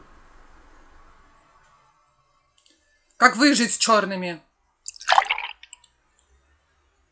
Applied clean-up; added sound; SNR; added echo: classical method log-MMSE.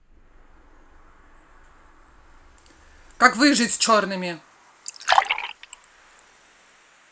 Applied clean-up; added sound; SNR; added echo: neural mask model Resemble Enhance denoiser.